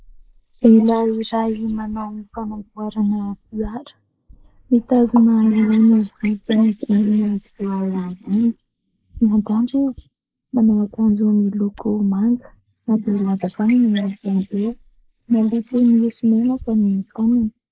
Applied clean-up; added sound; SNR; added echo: neural mask model Resemble Enhance denoiser.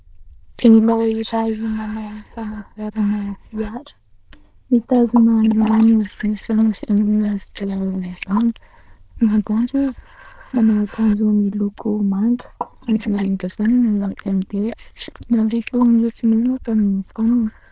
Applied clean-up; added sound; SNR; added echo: neural diffusion model UNIVERSE++.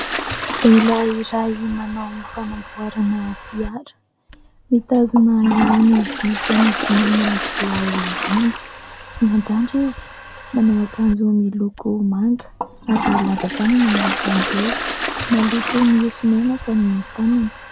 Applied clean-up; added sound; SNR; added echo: none; Toilet flush; 7 dB; none.